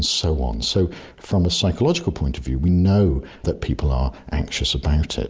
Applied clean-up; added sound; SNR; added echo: none; none; none; none.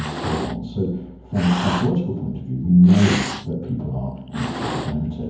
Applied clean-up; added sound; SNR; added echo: none; Cat; 10 dB; reverberation time 0.9 s.